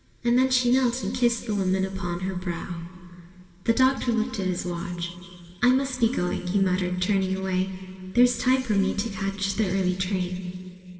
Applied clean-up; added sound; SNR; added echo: none; none; none; reverberation time 2.5 s.